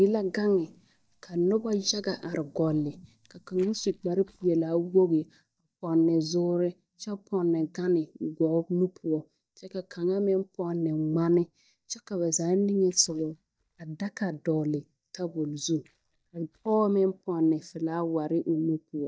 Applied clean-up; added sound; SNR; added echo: neural mask model DeepFilterNet 3.